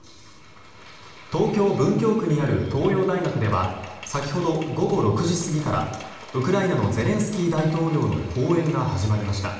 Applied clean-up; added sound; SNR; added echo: none; none; none; reverberation time 0.9 s.